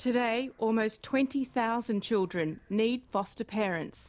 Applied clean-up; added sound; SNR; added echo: none; none; none; none.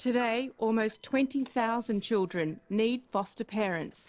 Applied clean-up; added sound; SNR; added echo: neural separator model SepFormer DNS4.